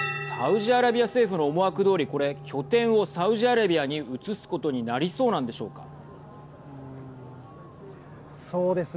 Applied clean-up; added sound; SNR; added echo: none; Bell; 15 dB; none.